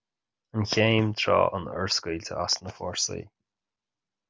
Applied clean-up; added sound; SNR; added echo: none; none; none; none.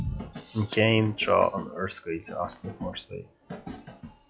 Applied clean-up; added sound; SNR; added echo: classical method log-MMSE.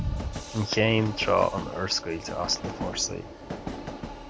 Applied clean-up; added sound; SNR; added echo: none; Train; 7 dB; none.